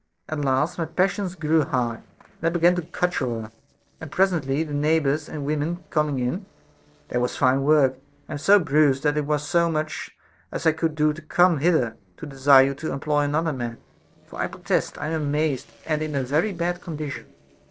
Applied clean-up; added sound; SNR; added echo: neural separator model SepFormer DNS4.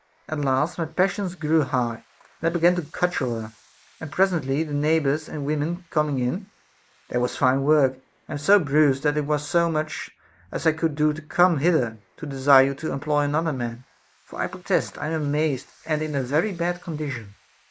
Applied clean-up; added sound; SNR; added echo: neural mask model Resemble Enhance denoiser.